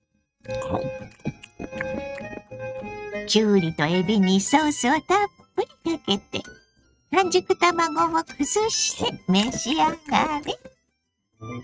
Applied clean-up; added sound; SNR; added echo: neural mask model RNNoise.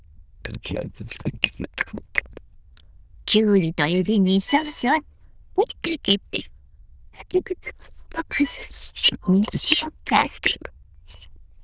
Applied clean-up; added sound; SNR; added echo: neural diffusion model UNIVERSE++.